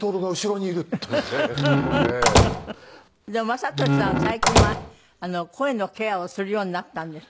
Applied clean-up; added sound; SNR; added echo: none; Squeak / Slam / Wood; -5 dB; none.